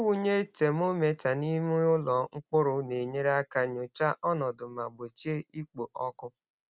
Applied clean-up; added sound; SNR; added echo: none; none; none; none.